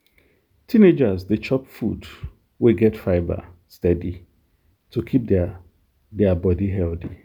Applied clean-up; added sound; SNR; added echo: none; none; none; none.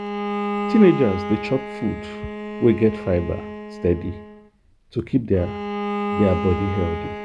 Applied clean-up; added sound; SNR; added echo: none; Bowed string instrument; 6 dB; none.